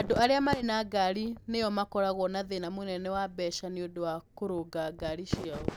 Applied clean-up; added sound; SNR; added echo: none; none; none; none.